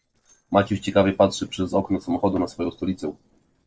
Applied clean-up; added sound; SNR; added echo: neural separator model SepFormer DNS4.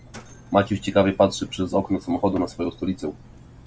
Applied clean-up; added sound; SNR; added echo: none; Mechanisms; 19 dB; none.